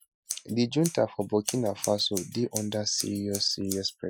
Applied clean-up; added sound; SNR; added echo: classical method Wiener filter.